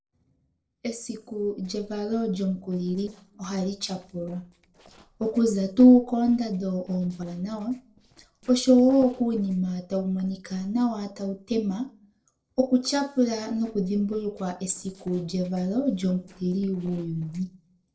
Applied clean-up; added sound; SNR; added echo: neural separator model SepFormer DNS4.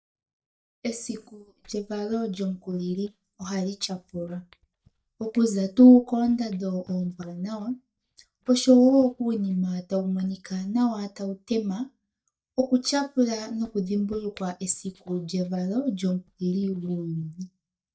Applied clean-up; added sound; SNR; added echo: neural mask model DeepFilterNet 3.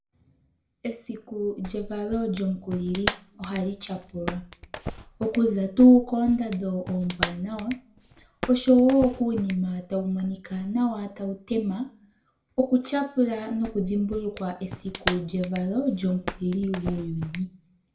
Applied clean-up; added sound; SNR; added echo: none; Clapping; 11 dB; reverberation time 0.3 s.